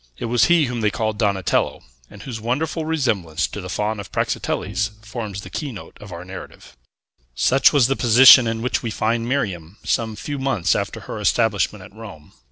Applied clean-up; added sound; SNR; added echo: none; Bowed string instrument; 17 dB; none.